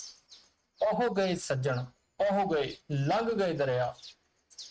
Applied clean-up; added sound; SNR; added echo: neural mask model RNNoise.